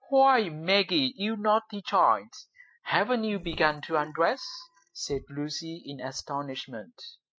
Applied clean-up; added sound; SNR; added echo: classical method spectral subtraction.